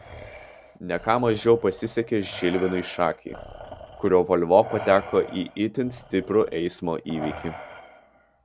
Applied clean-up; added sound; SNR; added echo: none; Respiratory sounds; 16 dB; none.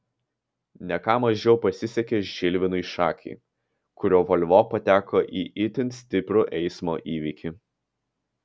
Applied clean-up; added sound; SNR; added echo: none; none; none; none.